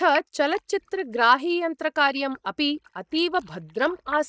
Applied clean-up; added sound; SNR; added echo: neural mask model DeepFilterNet 3.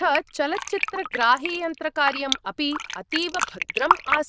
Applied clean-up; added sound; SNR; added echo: neural diffusion model UNIVERSE++.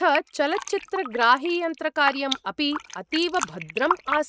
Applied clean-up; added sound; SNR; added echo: neural mask model RNNoise.